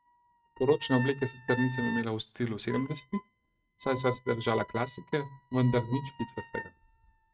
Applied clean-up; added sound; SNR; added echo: neural mask model RNNoise.